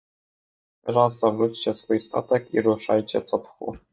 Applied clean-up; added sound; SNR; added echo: neural mask model DeepFilterNet 3.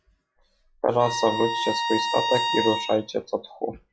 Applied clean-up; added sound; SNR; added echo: classical method log-MMSE.